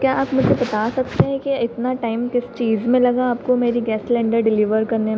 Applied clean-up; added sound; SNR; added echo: none; none; none; none.